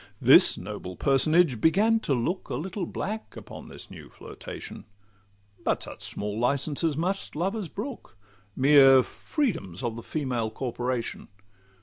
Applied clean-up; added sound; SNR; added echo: none; none; none; none.